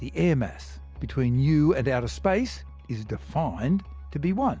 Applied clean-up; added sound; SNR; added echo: none; none; none; none.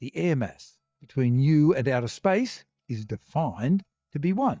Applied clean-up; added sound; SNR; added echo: neural mask model DeepFilterNet 3.